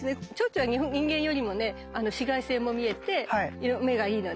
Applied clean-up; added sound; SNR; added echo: none; none; none; none.